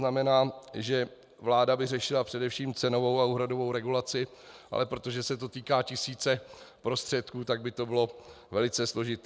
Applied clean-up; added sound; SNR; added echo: none; none; none; none.